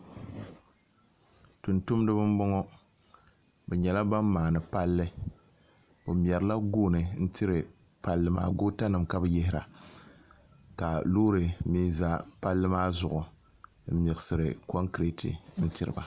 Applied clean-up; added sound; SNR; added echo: none; none; none; none.